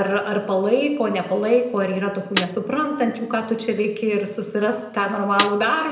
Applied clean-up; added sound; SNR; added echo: none; Snare drum; 6 dB; reverberation time 0.8 s.